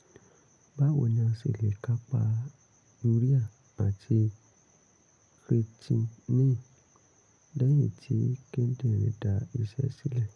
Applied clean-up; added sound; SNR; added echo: none; none; none; none.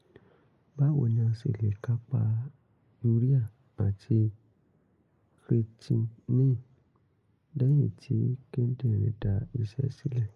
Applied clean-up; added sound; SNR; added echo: neural mask model Resemble Enhance denoiser.